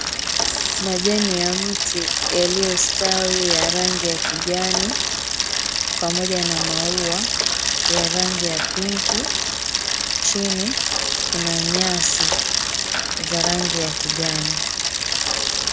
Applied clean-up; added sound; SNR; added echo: none; Bicycle; -4 dB; none.